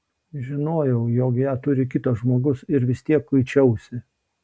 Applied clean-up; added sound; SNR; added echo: none; none; none; none.